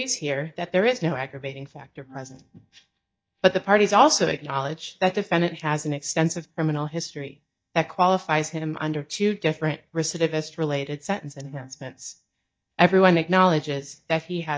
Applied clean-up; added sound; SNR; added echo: neural mask model DeepFilterNet 3.